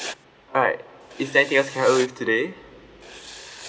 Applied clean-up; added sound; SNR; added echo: none; Writing; 15 dB; none.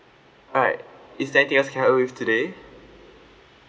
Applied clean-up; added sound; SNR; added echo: none; none; none; none.